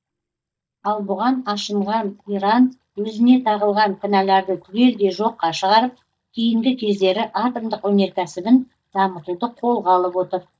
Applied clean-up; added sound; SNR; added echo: neural mask model DeepFilterNet 3.